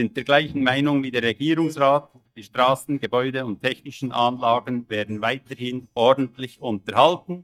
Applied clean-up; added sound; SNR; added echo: neural mask model DeepFilterNet 3.